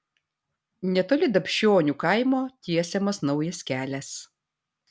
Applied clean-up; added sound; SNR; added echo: none; none; none; none.